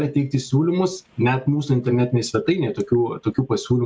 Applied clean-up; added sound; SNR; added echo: none; none; none; none.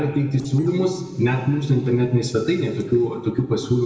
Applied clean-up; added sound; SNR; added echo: neural separator model SepFormer DNS4.